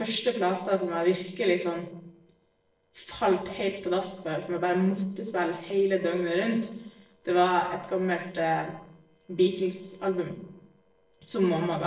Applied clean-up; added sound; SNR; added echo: neural separator model SepFormer DNS4.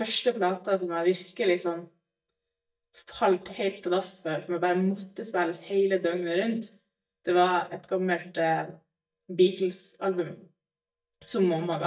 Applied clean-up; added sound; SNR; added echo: neural mask model DeepFilterNet 3.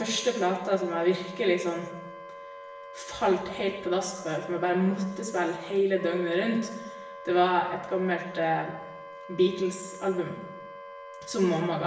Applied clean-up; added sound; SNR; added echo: none; Wind instrument, woodwind instrument; 14 dB; reverberation time 0.9 s.